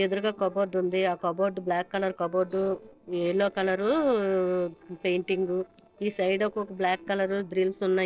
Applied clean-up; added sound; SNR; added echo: neural separator model SepFormer DNS4.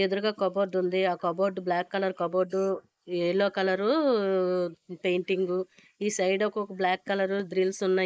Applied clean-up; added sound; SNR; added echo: neural mask model Resemble Enhance denoiser.